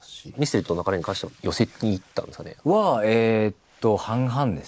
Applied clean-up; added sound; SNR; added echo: neural mask model Resemble Enhance denoiser.